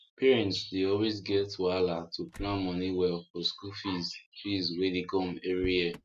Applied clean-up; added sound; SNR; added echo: neural mask model RNNoise.